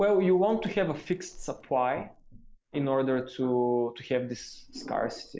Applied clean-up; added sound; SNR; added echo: neural mask model Resemble Enhance denoiser.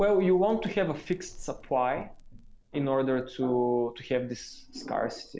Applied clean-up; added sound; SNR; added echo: none; Crackle; 18 dB; none.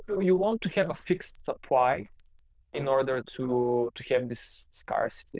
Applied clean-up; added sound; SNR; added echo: neural diffusion model UNIVERSE++.